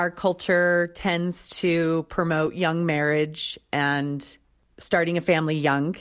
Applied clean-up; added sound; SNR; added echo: none; none; none; none.